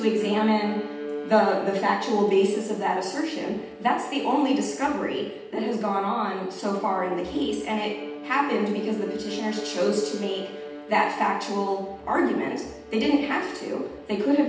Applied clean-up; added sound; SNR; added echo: none; Bowed string instrument; 12 dB; reverberation time 0.8 s.